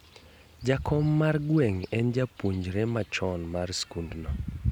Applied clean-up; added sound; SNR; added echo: none; none; none; none.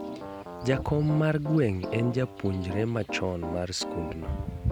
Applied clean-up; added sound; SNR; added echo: none; Piano; 10 dB; none.